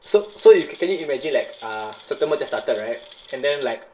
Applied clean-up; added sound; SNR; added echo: none; Rattle; 19 dB; reverberation time 0.2 s.